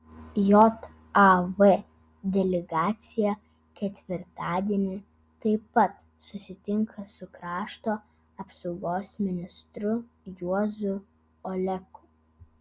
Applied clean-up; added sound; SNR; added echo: none; none; none; none.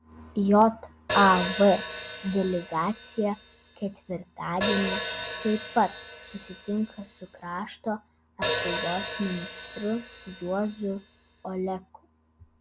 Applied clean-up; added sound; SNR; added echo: none; Hi-hat; 3 dB; none.